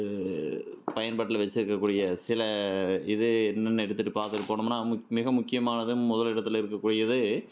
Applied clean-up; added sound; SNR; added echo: none; none; none; none.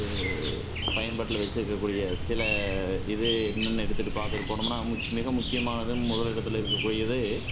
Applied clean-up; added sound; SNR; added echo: none; Chirp, tweet; 0 dB; none.